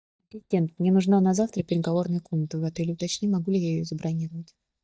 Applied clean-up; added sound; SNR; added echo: neural mask model DeepFilterNet 3.